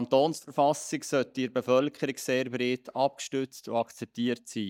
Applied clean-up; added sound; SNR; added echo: neural mask model DeepFilterNet 3.